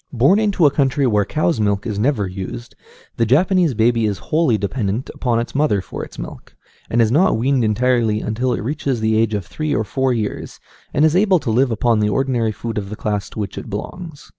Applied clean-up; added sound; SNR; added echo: none; none; none; none.